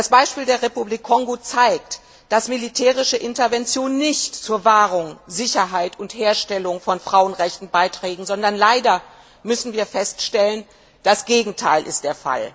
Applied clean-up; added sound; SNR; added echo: none; none; none; none.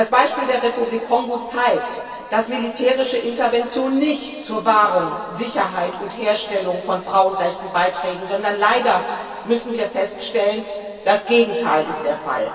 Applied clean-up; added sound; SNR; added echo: none; none; none; reverberation time 2.6 s.